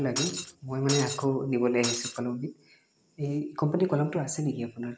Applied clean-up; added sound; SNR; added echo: none; Shatter; 4 dB; none.